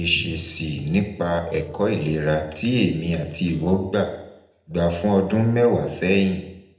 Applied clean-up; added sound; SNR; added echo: neural separator model SepFormer DNS4.